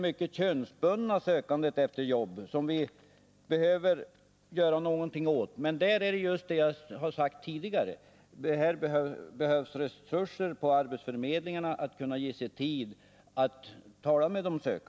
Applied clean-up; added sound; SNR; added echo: none; none; none; none.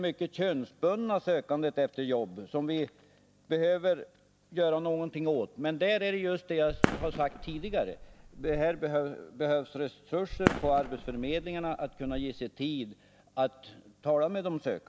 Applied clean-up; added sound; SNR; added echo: none; Fireworks; 4 dB; none.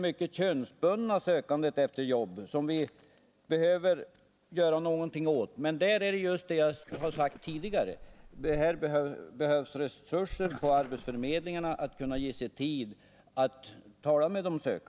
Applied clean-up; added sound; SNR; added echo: neural mask model Resemble Enhance denoiser.